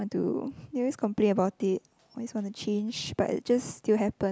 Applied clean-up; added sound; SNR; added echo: none; none; none; none.